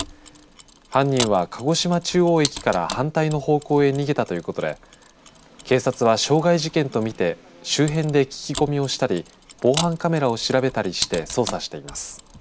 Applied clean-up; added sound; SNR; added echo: none; Mechanisms; 14 dB; none.